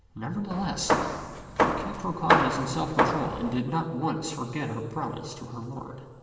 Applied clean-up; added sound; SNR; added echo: none; Hammer; -4 dB; reverberation time 2.9 s.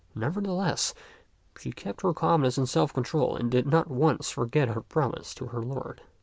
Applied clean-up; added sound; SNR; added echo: none; none; none; none.